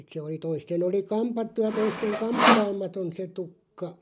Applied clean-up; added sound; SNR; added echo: none; Sawing; -3 dB; none.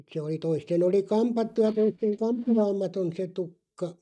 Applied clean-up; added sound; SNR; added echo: neural mask model DeepFilterNet 3.